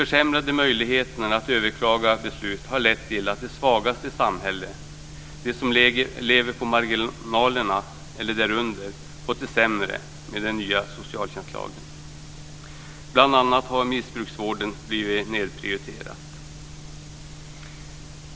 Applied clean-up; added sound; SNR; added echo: none; none; none; none.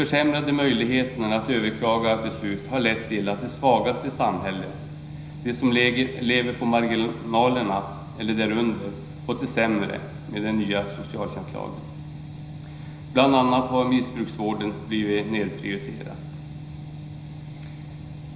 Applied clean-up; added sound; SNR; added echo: none; none; none; reverberation time 0.9 s.